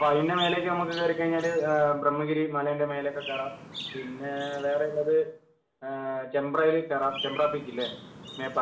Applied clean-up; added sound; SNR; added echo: none; Chirp, tweet; 14 dB; reverberation time 0.4 s.